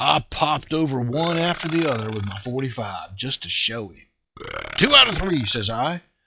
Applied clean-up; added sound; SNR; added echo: classical method log-MMSE.